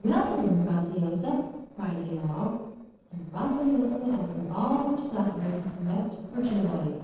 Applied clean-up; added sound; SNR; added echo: neural separator model SepFormer DNS4.